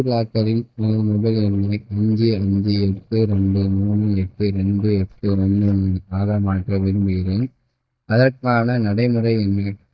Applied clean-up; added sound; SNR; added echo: neural mask model DeepFilterNet 3.